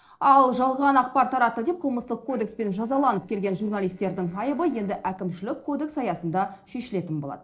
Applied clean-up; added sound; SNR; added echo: neural separator model SepFormer DNS4.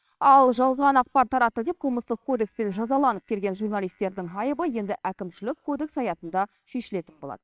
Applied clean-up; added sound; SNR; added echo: neural separator model SepFormer WHAMR!.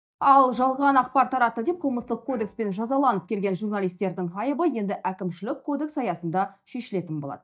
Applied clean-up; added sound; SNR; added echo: neural mask model DeepFilterNet 3.